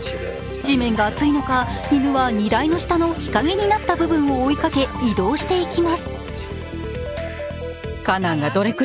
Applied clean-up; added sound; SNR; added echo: none; none; none; none.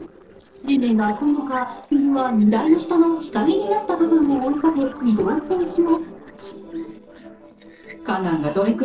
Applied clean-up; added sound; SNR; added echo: neural separator model SepFormer DNS4.